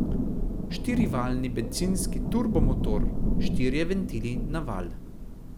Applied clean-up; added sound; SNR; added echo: none; Thunder / Rain; -4 dB; none.